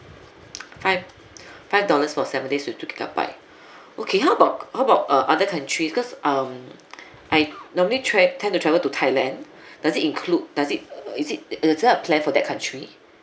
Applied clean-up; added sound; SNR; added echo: none; none; none; none.